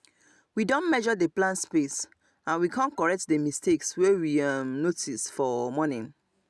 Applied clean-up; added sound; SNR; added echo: none; none; none; none.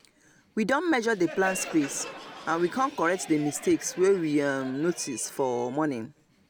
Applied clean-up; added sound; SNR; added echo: none; Crowd; 16 dB; none.